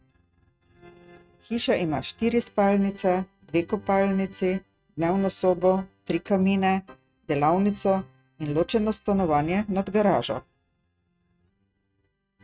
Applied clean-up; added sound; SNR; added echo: neural mask model RNNoise.